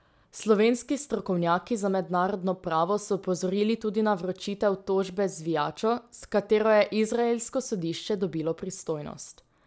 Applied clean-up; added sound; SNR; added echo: none; none; none; none.